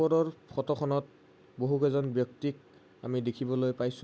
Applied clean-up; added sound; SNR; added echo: none; none; none; none.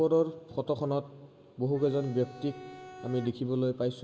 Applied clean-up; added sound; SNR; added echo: none; Bowed string instrument; 17 dB; reverberation time 1.5 s.